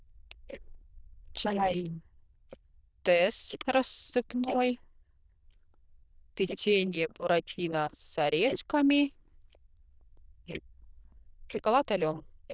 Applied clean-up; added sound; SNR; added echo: neural diffusion model UNIVERSE++.